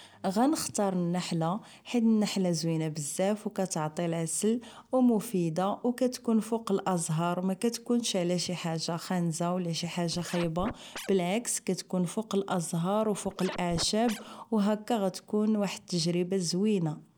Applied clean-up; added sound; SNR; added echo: none; Scratching (performance technique); 13 dB; none.